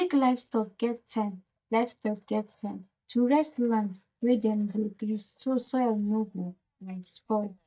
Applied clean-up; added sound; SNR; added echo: neural mask model DeepFilterNet 3.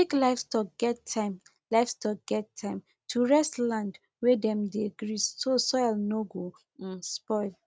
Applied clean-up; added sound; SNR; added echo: none; none; none; none.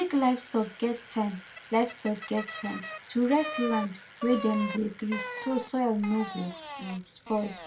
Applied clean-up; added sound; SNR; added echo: none; Bicycle; 10 dB; reverberation time 0.2 s.